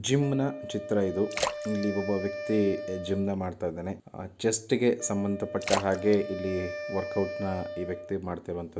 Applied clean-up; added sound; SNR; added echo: none; Wind instrument, woodwind instrument + Splash, splatter; 8 dB; none.